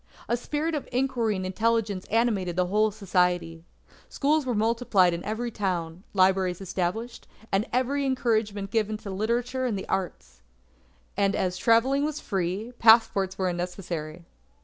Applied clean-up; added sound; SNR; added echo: none; none; none; none.